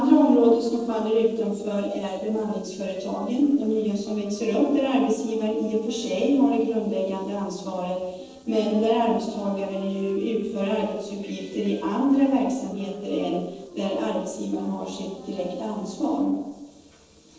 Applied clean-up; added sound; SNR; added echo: neural separator model SepFormer DNS4.